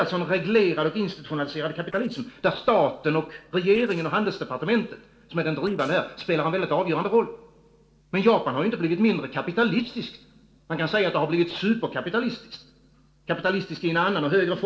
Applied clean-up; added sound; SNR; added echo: neural separator model SepFormer DNS4.